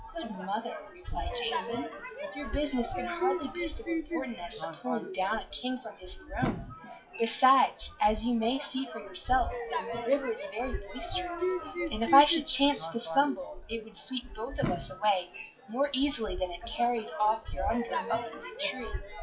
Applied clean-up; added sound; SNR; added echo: classical method WPE with log-MMSE.